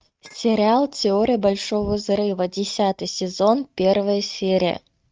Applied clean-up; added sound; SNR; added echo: neural mask model RNNoise.